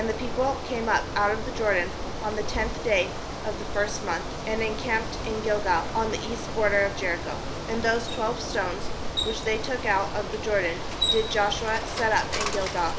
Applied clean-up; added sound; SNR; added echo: none; Bicycle; 3 dB; none.